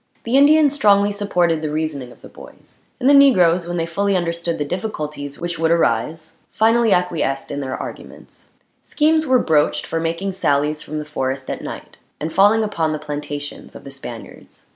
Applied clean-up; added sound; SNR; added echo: none; none; none; none.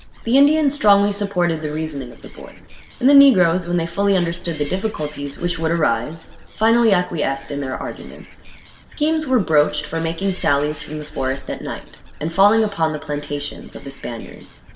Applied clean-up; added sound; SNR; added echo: none; Animal; 16 dB; reverberation time 1.5 s.